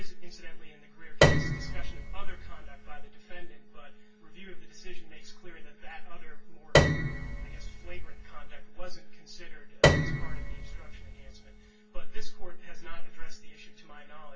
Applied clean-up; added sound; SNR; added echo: none; Piano; -2 dB; reverberation time 0.2 s.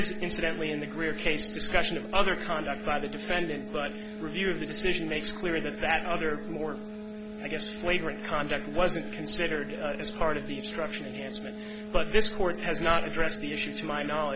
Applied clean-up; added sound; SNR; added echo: none; none; none; none.